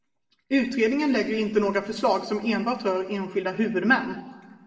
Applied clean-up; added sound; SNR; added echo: none; none; none; reverberation time 1.4 s.